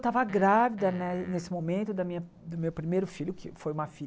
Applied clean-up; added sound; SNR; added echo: none; Fart; 20 dB; none.